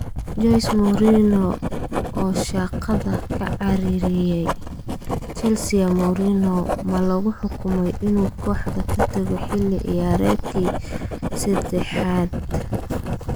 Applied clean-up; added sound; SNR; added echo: none; Writing; 4 dB; none.